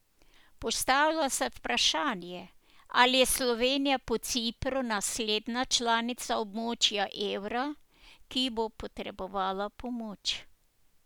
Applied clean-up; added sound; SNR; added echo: none; none; none; none.